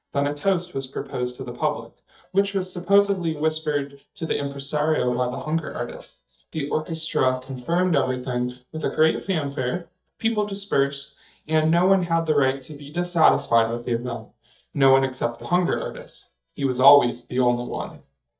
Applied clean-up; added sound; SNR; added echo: neural mask model DeepFilterNet 3.